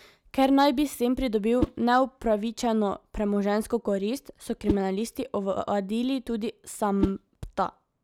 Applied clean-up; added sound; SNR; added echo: none; Whoosh, swoosh, swish; 10 dB; none.